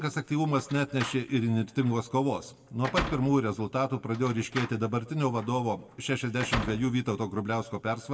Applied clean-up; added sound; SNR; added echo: none; Slam; 11 dB; reverberation time 0.7 s.